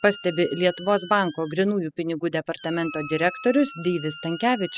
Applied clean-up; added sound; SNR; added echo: classical method spectral subtraction.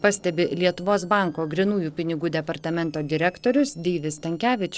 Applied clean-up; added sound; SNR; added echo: neural separator model SepFormer DNS4.